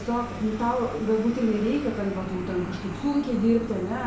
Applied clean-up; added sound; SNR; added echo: none; Vehicle; 11 dB; reverberation time 0.6 s.